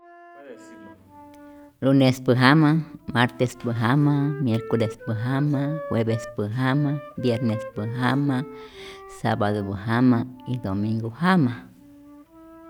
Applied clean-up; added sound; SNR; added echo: none; Wind instrument, woodwind instrument; 17 dB; none.